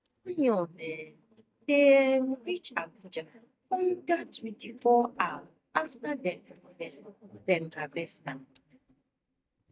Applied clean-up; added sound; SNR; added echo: neural mask model DeepFilterNet 3.